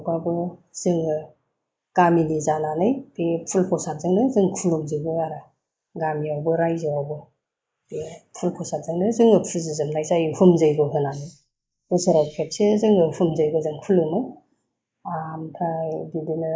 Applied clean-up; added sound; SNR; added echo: neural mask model Resemble Enhance denoiser.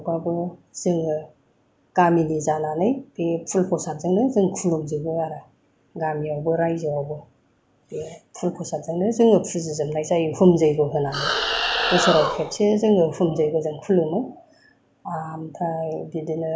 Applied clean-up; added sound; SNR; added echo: none; Animal; 1 dB; none.